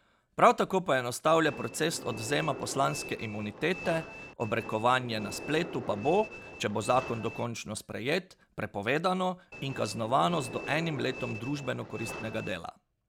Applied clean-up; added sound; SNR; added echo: none; Train; 12 dB; none.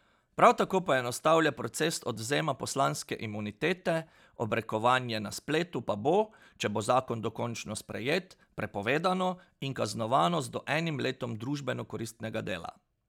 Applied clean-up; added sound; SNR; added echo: none; none; none; none.